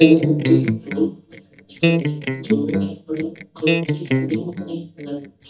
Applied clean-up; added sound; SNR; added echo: neural mask model DeepFilterNet 3.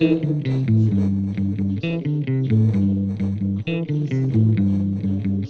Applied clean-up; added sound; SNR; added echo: neural separator model SepFormer DNS4.